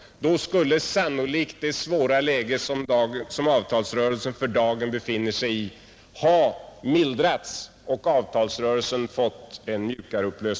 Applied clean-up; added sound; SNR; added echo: none; none; none; none.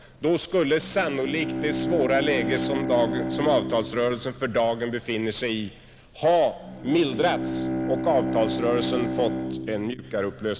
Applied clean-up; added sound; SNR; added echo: none; Bowed string instrument; 5 dB; none.